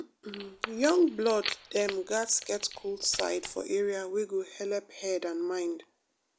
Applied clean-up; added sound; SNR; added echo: none; Wood; 11 dB; none.